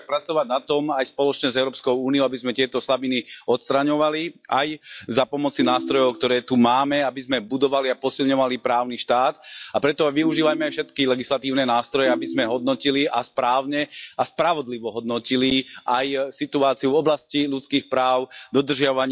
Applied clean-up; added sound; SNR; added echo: classical method log-MMSE.